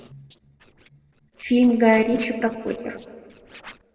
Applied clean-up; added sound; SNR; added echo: neural separator model SepFormer DNS4.